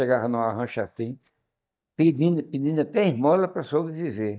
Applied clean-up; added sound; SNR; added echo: neural mask model DeepFilterNet 3.